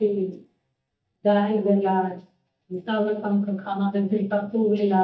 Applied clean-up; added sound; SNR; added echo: neural mask model DeepFilterNet 3.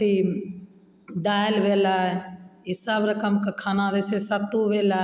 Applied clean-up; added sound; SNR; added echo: none; none; none; none.